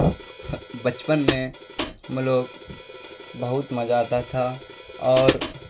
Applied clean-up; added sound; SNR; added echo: none; Hi-hat; 5 dB; reverberation time 0.2 s.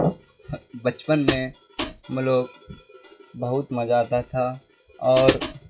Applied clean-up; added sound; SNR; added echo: classical method WPE with log-MMSE.